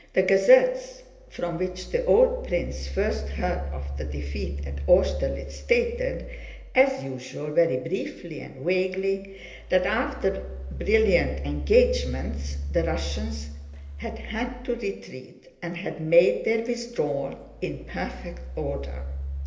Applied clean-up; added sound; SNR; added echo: none; Engine; 8 dB; reverberation time 0.8 s.